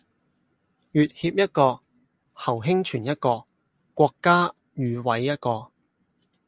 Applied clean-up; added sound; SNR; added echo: none; none; none; none.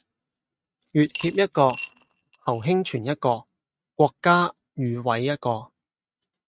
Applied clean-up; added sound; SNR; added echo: neural mask model RNNoise.